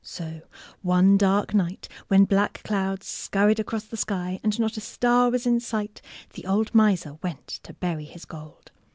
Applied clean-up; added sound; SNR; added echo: none; none; none; none.